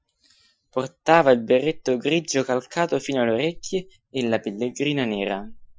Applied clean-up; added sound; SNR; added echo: classical method Wiener filter.